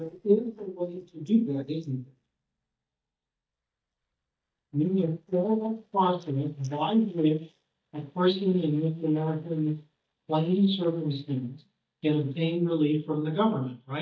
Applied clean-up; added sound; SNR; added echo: neural mask model DeepFilterNet 3.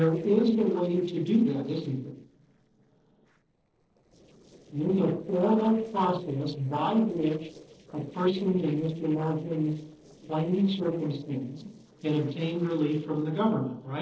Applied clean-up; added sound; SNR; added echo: neural separator model SepFormer DNS4.